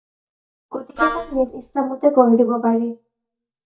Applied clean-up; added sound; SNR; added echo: neural mask model DeepFilterNet 3.